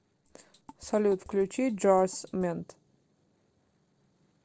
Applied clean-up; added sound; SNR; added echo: neural separator model SepFormer DNS4.